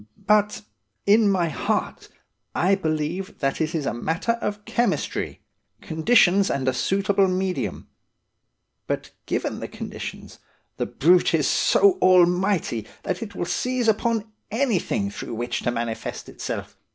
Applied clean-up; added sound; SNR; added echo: none; none; none; none.